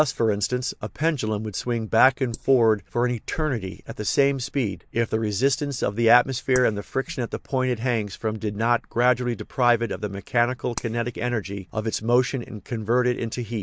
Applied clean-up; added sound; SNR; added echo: neural mask model Resemble Enhance denoiser.